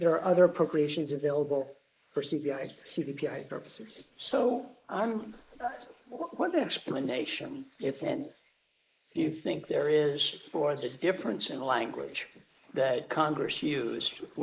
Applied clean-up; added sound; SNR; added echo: neural mask model Resemble Enhance denoiser.